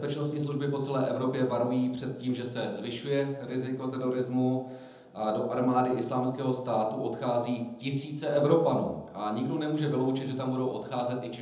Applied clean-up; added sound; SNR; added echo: none; none; none; reverberation time 0.8 s.